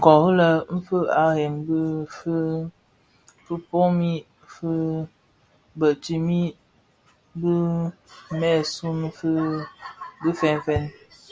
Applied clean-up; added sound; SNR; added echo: none; none; none; none.